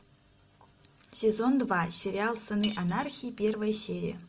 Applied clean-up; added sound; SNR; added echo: none; Cutlery, silverware / Dishes, pots, and pans; 13 dB; none.